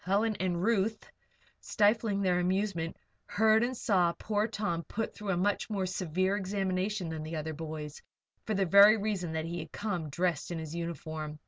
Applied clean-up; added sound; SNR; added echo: none; none; none; none.